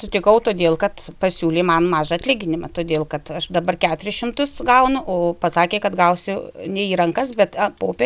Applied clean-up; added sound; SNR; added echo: none; none; none; none.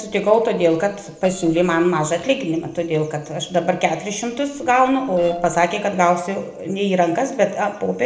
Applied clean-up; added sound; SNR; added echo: neural separator model SepFormer DNS4.